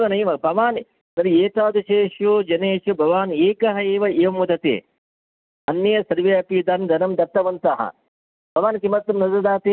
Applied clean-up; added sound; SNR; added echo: none; none; none; none.